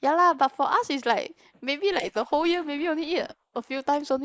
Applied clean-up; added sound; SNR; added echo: neural mask model Resemble Enhance denoiser.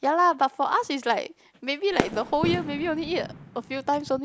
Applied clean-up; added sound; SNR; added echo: none; Fireworks; 7 dB; none.